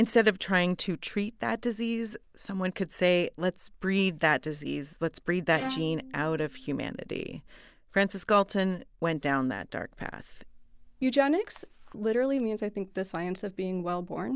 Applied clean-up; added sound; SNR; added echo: none; Bowed string instrument; 14 dB; none.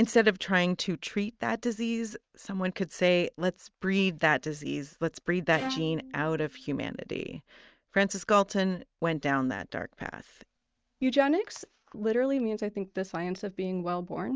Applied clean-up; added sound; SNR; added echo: neural mask model RNNoise.